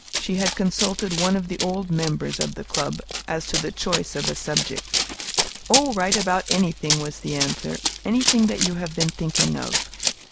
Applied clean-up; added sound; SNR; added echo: none; Run; 2 dB; none.